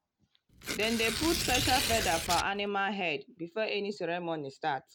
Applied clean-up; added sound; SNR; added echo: none; Tearing; 1 dB; none.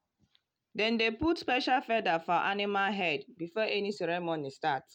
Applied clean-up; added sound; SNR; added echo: none; none; none; none.